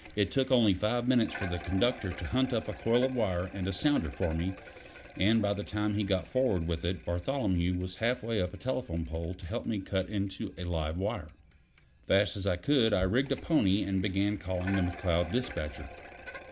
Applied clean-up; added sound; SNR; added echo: none; Bicycle; 18 dB; none.